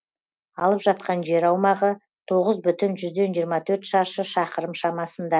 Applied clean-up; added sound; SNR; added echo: none; none; none; none.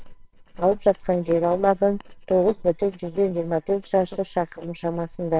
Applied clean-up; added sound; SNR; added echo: neural separator model SepFormer WHAMR!.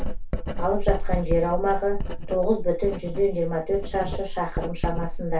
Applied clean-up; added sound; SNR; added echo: none; Writing; 0 dB; reverberation time 0.2 s.